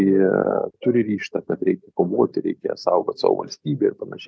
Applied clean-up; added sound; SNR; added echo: none; none; none; none.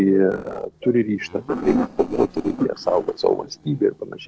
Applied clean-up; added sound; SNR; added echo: neural separator model SepFormer DNS4.